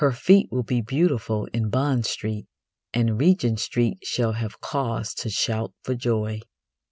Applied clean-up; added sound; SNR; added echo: none; none; none; none.